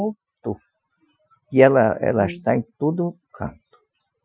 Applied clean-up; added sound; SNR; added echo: classical method Wiener filter.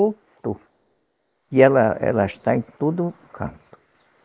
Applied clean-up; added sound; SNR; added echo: neural mask model Resemble Enhance denoiser.